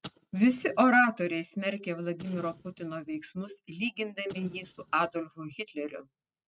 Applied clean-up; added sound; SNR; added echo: neural mask model RNNoise.